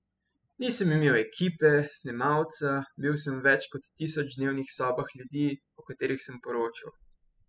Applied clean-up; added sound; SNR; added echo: classical method spectral subtraction.